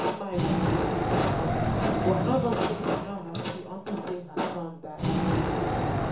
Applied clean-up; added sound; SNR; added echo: none; Wild animals; -3 dB; reverberation time 0.5 s.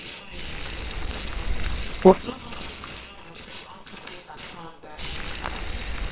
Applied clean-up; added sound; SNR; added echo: neural separator model SepFormer WHAMR!.